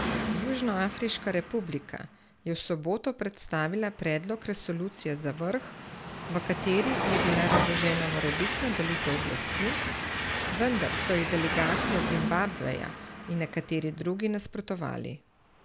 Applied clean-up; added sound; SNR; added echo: none; Train + Breathing; 2 dB; none.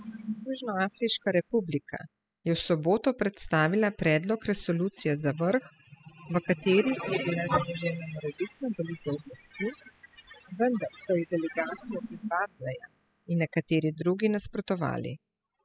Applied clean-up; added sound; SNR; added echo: classical method spectral subtraction.